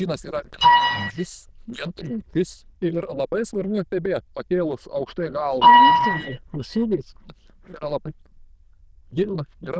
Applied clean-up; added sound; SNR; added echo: neural diffusion model UNIVERSE++.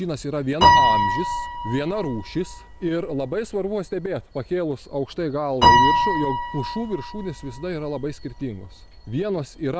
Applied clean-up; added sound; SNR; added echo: none; Piano; -3 dB; none.